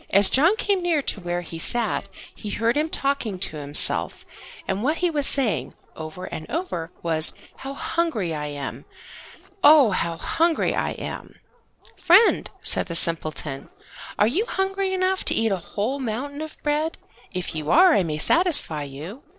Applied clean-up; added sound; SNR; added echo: neural separator model SepFormer DNS4.